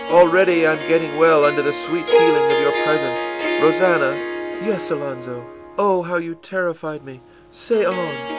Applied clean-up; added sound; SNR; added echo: none; Harp; 4 dB; none.